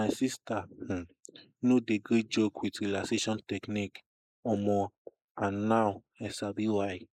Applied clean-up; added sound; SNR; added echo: neural mask model Resemble Enhance denoiser.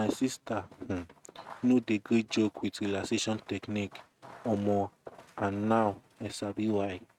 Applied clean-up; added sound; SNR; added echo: neural mask model RNNoise.